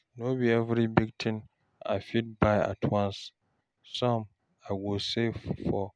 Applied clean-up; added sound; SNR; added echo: none; none; none; none.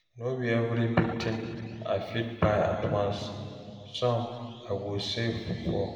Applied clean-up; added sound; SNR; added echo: none; none; none; reverberation time 2.4 s.